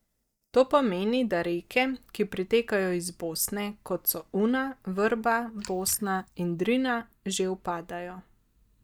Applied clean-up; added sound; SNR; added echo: neural mask model DeepFilterNet 3.